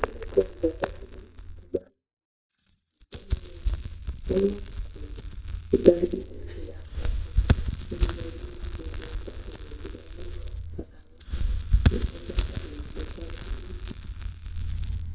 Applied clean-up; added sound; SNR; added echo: neural mask model DeepFilterNet 3.